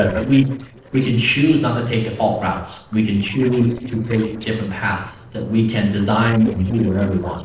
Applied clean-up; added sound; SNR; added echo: neural separator model SepFormer DNS4.